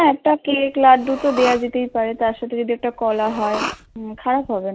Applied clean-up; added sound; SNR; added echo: none; Respiratory sounds; 13 dB; none.